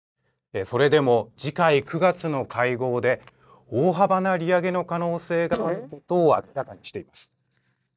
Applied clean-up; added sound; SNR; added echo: neural mask model DeepFilterNet 3.